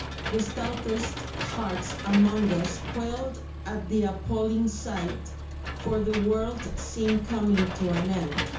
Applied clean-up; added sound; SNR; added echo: none; Engine / Mechanisms; 6 dB; reverberation time 0.6 s.